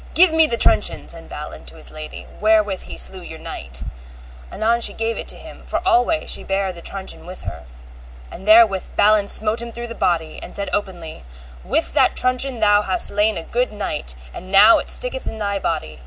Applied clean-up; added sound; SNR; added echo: none; none; none; none.